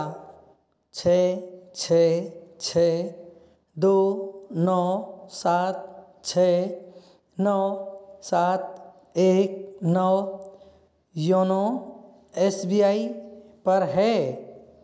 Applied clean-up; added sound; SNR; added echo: none; none; none; none.